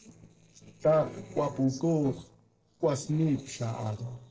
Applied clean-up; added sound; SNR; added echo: neural separator model SepFormer DNS4.